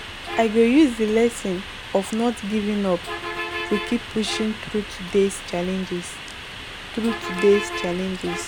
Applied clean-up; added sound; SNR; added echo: none; Bus; 9 dB; none.